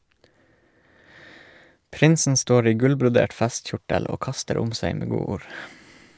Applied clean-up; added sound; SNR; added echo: none; none; none; none.